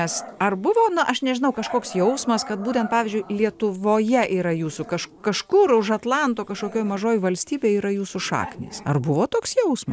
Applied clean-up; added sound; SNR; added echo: none; Growling; 19 dB; none.